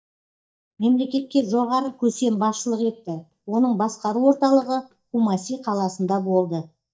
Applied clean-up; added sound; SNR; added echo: neural mask model DeepFilterNet 3.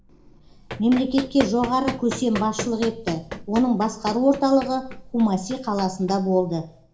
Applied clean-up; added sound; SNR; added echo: none; Run; 13 dB; reverberation time 0.4 s.